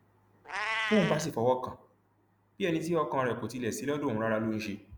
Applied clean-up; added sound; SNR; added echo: none; Meow; 10 dB; none.